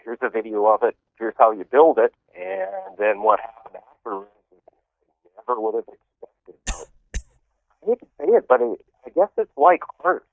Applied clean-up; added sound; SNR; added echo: neural mask model DeepFilterNet 3.